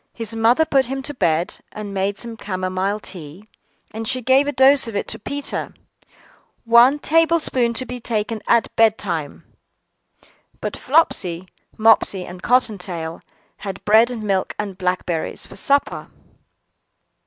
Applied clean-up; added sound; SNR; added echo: none; none; none; none.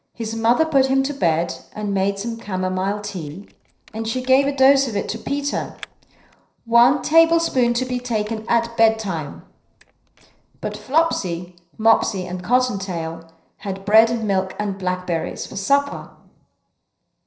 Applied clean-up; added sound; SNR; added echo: neural separator model SepFormer DNS4.